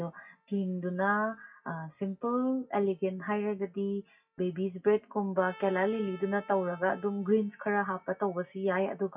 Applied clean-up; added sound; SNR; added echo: classical method WPE with log-MMSE.